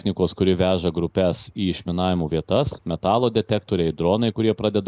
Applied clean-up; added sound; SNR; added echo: none; none; none; none.